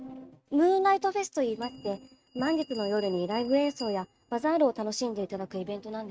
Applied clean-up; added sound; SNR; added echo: neural mask model RNNoise.